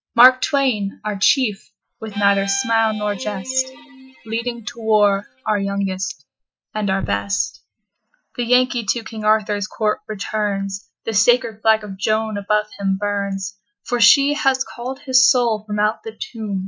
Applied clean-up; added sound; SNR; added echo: classical method spectral subtraction.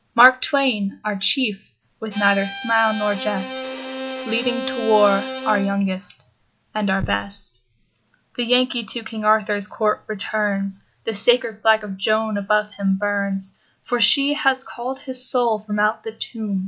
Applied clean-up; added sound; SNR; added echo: none; Bowed string instrument; 8 dB; none.